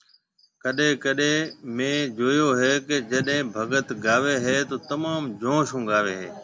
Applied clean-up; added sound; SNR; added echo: none; none; none; none.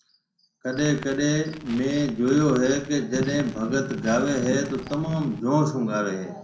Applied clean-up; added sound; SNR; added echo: none; Crackle; 19 dB; reverberation time 0.5 s.